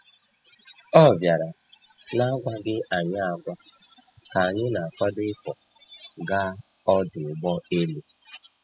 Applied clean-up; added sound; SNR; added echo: classical method spectral subtraction.